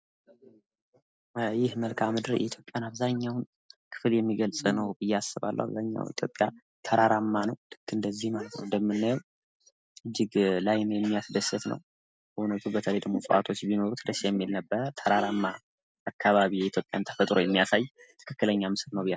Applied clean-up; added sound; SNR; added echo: none; none; none; none.